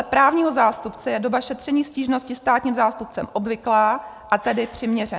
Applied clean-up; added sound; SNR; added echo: none; none; none; none.